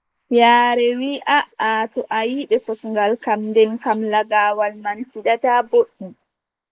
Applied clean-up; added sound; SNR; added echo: neural mask model Resemble Enhance denoiser.